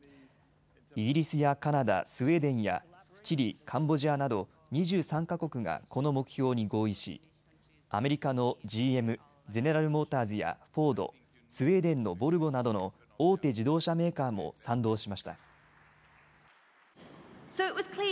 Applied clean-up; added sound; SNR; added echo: none; none; none; none.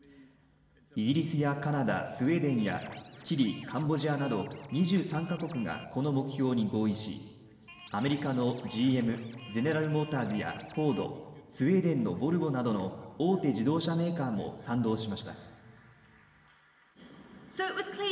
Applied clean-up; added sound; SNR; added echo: none; Scratching (performance technique); 20 dB; reverberation time 3.0 s.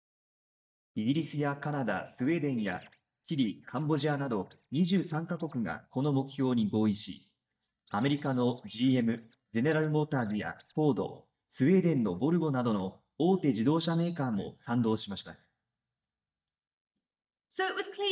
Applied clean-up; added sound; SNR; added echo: neural mask model DeepFilterNet 3.